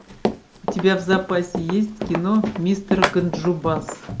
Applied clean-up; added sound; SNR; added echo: none; Run; 5 dB; none.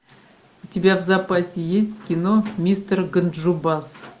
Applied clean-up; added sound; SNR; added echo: none; none; none; none.